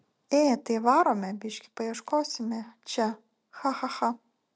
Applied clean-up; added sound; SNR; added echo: none; none; none; none.